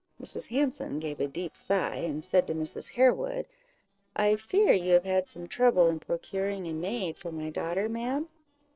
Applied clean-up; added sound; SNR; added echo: neural separator model SepFormer DNS4.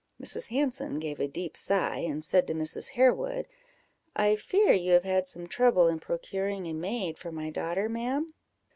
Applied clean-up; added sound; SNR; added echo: none; none; none; none.